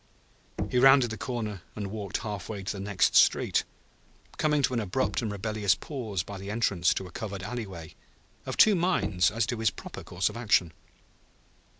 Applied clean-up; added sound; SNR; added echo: none; Knock; 11 dB; none.